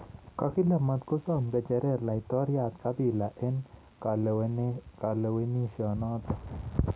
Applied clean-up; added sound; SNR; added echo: none; none; none; none.